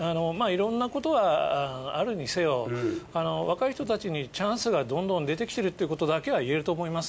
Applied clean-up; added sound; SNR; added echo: none; none; none; none.